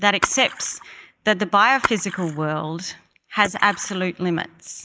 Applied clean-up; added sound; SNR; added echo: neural mask model Resemble Enhance denoiser.